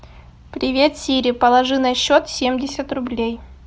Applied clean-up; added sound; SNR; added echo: none; none; none; none.